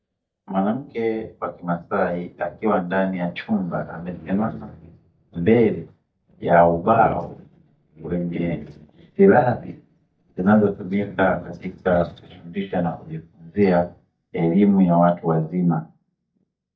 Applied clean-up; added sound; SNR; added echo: neural mask model DeepFilterNet 3.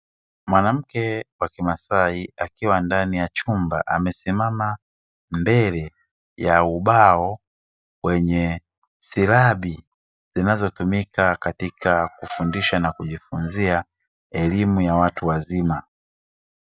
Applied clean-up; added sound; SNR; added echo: none; none; none; none.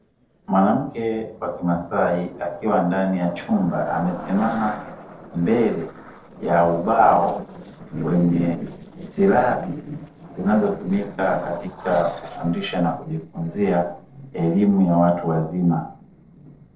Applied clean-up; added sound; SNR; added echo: neural separator model SepFormer DNS4.